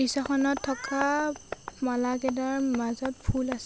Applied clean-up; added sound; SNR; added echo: none; Tap; 15 dB; none.